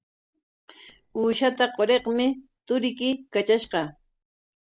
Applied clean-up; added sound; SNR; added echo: neural separator model SepFormer DNS4.